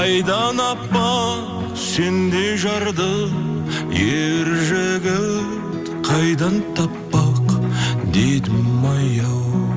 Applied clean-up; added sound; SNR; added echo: none; none; none; none.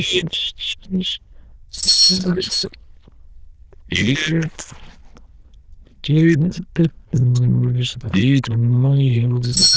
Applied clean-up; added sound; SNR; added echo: neural diffusion model UNIVERSE++.